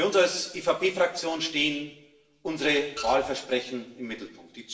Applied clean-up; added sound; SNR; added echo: none; Printer; 10 dB; reverberation time 0.8 s.